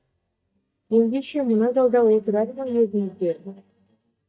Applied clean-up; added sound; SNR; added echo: neural mask model DeepFilterNet 3.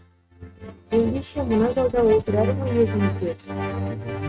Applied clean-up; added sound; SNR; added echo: neural mask model RNNoise.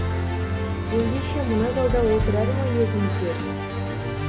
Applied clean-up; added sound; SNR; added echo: none; Musical instrument; -2 dB; none.